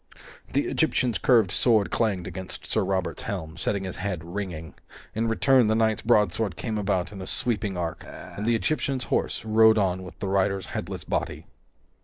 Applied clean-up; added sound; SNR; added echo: neural separator model SepFormer DNS4.